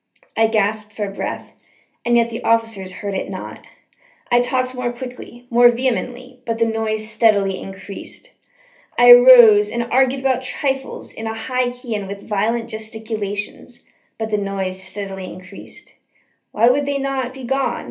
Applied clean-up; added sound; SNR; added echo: none; none; none; reverberation time 0.3 s.